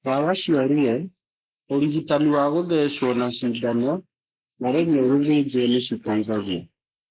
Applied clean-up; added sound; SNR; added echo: neural mask model Resemble Enhance denoiser.